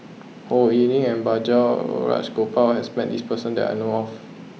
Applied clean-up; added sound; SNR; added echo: none; none; none; none.